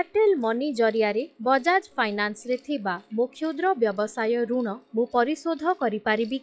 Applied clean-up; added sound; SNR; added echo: classical method log-MMSE.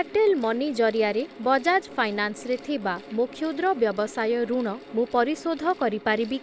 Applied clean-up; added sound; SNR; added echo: none; Mechanical fan; 18 dB; none.